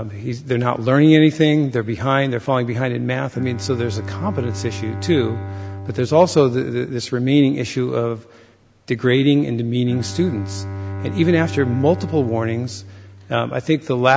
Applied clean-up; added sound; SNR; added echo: none; Bowed string instrument; 13 dB; none.